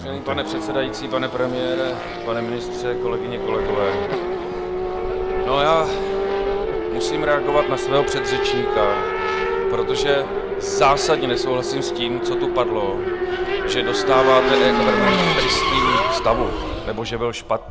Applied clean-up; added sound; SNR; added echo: none; Race car, auto racing / Accelerating, revving, vroom; -1 dB; none.